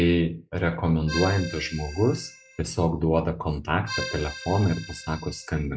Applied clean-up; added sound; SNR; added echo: classical method log-MMSE.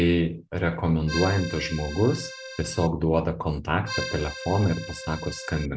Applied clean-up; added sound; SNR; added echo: none; Accordion; 10 dB; none.